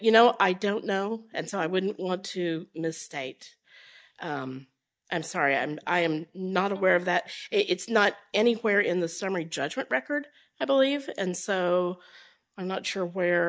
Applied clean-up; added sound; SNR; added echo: neural mask model DeepFilterNet 3.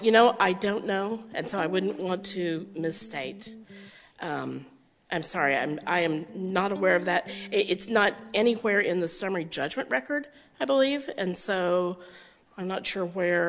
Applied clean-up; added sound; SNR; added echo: none; Electric guitar; 17 dB; none.